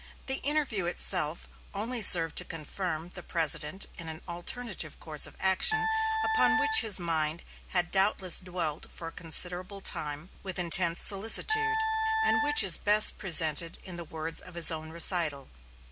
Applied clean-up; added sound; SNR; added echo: none; Wind instrument, woodwind instrument; 3 dB; none.